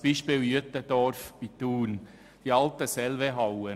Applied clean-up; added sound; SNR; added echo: none; none; none; none.